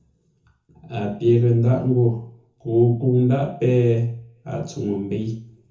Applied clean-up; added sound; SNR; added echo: none; none; none; reverberation time 0.6 s.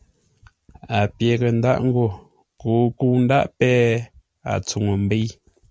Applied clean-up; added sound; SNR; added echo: none; none; none; none.